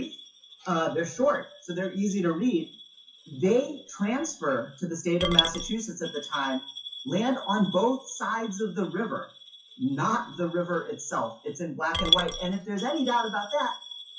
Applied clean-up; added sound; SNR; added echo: classical method WPE with log-MMSE.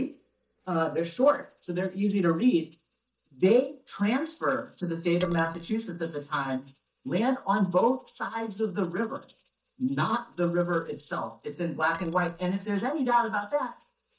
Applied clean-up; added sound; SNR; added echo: neural mask model DeepFilterNet 3.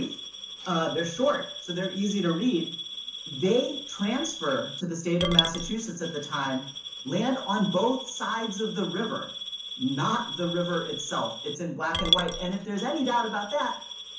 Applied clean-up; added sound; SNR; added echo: none; Coin (dropping) / Glass; 6 dB; reverberation time 0.7 s.